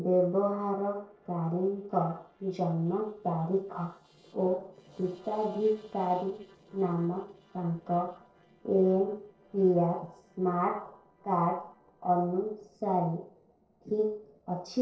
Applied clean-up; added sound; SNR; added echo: neural separator model SepFormer DNS4.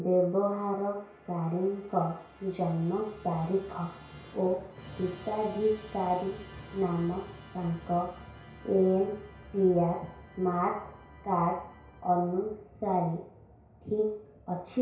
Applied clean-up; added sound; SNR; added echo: none; Musical instrument; 19 dB; reverberation time 0.6 s.